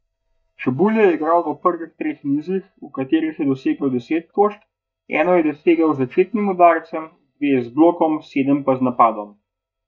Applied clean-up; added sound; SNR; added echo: neural mask model DeepFilterNet 3.